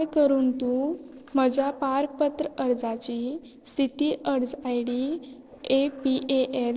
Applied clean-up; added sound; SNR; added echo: neural separator model SepFormer DNS4.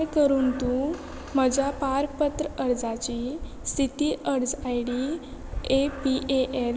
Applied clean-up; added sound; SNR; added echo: none; Breathing; 18 dB; none.